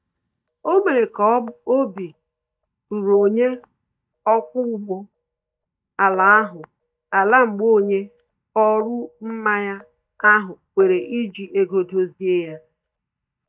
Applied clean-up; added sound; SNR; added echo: neural mask model DeepFilterNet 3.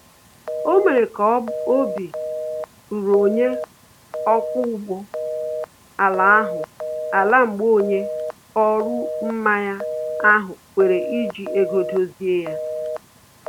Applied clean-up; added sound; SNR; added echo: none; Telephone; 7 dB; none.